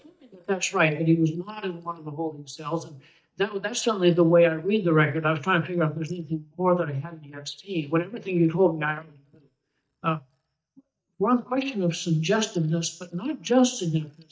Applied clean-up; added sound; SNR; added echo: neural mask model DeepFilterNet 3.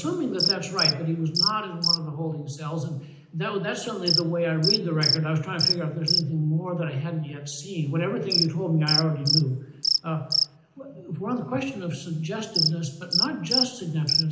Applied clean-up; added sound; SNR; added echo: none; Cricket; 1 dB; reverberation time 0.8 s.